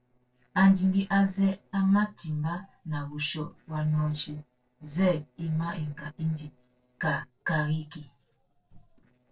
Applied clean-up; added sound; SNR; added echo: neural separator model SepFormer DNS4.